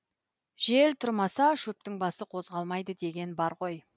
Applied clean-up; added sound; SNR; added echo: none; none; none; none.